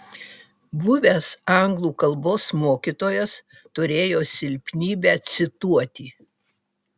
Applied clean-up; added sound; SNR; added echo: none; none; none; none.